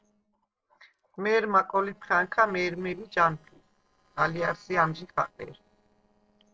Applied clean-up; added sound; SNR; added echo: neural separator model SepFormer DNS4.